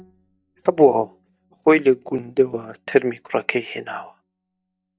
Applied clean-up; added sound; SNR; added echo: neural mask model DeepFilterNet 3.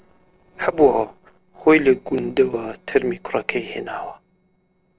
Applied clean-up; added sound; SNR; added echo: neural separator model SepFormer DNS4.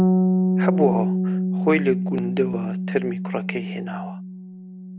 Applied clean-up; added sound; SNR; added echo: none; Bass guitar; -4 dB; none.